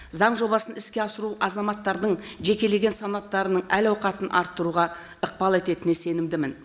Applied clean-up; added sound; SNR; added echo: none; none; none; none.